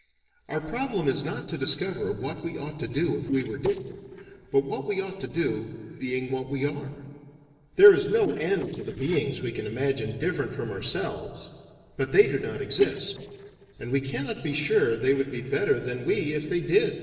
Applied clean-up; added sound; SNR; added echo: neural separator model SepFormer DNS4.